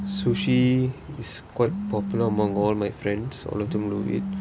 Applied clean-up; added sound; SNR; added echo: none; Telephone; 7 dB; none.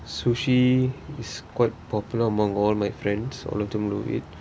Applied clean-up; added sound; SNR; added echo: none; none; none; none.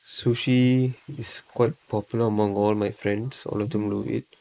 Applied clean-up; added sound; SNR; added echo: neural mask model Resemble Enhance denoiser.